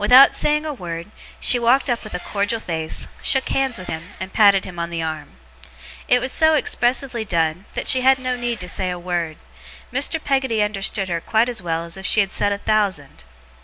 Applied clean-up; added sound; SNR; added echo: none; Engine; 19 dB; none.